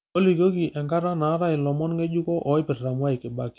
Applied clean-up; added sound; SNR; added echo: none; none; none; none.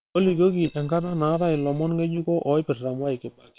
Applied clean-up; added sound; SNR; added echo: neural separator model SepFormer WHAM!.